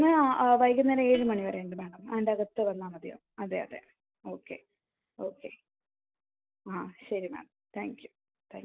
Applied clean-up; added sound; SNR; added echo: neural separator model SepFormer DNS4.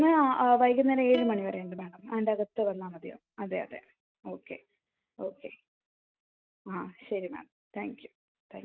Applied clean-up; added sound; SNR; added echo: neural mask model RNNoise.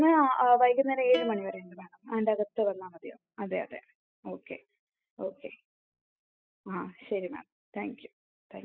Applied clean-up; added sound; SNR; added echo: classical method spectral subtraction.